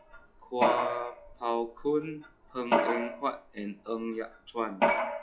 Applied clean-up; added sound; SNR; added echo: classical method log-MMSE.